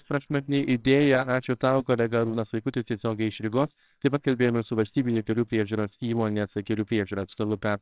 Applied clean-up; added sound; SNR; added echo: neural separator model SepFormer WHAMR!.